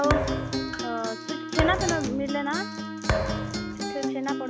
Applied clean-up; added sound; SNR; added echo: none; Acoustic guitar + Thump, thud; -2 dB; none.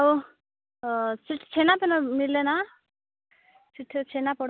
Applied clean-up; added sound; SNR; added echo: none; none; none; none.